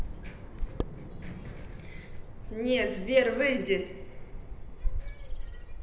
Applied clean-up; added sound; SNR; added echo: none; Bird vocalization, bird call, bird song; 3 dB; reverberation time 0.8 s.